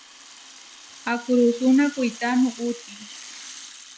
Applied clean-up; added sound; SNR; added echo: none; Rattle (instrument); 18 dB; none.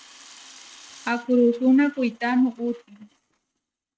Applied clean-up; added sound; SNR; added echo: neural mask model RNNoise.